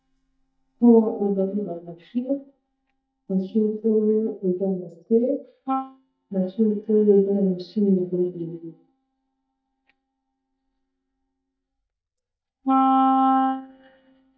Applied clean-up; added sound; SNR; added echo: neural mask model DeepFilterNet 3.